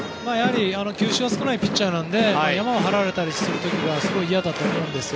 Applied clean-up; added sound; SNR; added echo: none; none; none; none.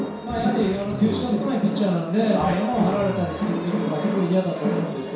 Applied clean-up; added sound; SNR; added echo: none; Cough; 14 dB; reverberation time 0.7 s.